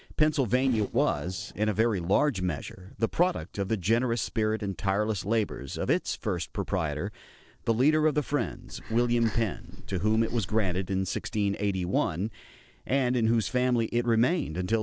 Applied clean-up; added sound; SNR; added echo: neural separator model SepFormer DNS4.